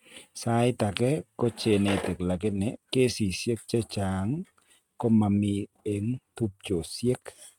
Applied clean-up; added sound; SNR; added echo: neural mask model RNNoise.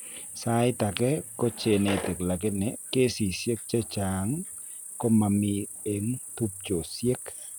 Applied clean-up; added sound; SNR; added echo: none; Cricket; 13 dB; none.